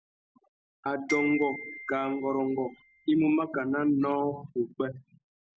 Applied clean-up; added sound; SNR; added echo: none; Glockenspiel; 11 dB; none.